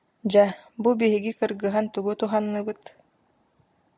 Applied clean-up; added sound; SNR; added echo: none; none; none; none.